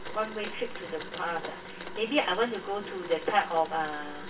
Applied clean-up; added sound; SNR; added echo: none; Domestic sounds, home sounds; 12 dB; reverberation time 0.2 s.